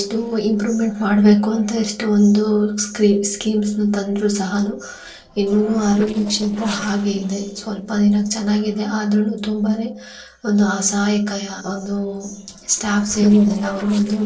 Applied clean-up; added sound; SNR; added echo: neural separator model SepFormer DNS4.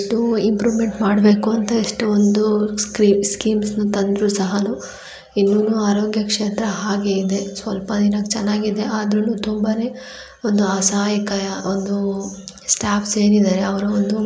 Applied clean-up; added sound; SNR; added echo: none; none; none; none.